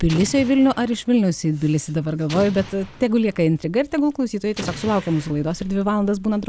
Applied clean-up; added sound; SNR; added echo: none; Explosion; 16 dB; none.